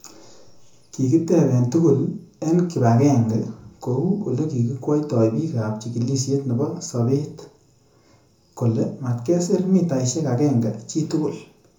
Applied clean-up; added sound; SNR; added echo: none; none; none; reverberation time 0.6 s.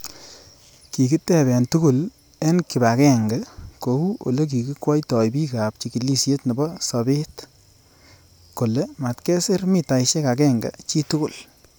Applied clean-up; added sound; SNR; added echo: none; none; none; none.